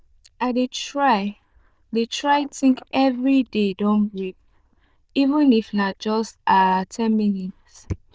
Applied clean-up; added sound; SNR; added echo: neural diffusion model UNIVERSE++.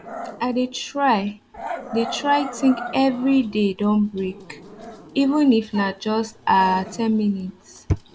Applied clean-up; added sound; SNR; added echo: none; Growling; 15 dB; none.